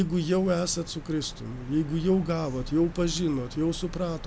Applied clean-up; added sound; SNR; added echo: none; Bird vocalization, bird call, bird song; 13 dB; none.